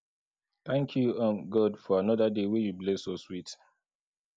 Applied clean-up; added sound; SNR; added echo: none; none; none; none.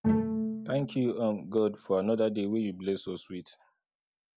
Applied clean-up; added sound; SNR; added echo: none; Bowed string instrument; 3 dB; none.